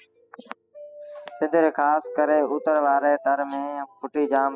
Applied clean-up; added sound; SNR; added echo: classical method spectral subtraction.